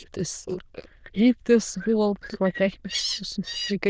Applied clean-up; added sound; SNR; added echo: neural diffusion model UNIVERSE++.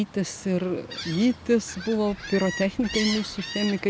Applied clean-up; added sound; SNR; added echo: none; Gull, seagull; 11 dB; none.